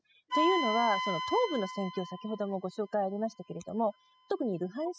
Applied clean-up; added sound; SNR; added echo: classical method spectral subtraction.